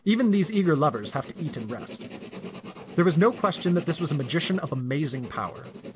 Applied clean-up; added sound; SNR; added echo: none; Writing; 15 dB; none.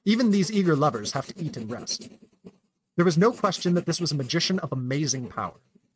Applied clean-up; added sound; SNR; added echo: neural mask model RNNoise.